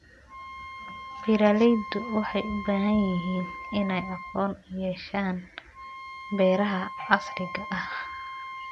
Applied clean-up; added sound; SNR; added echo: none; Wind instrument, woodwind instrument; 12 dB; none.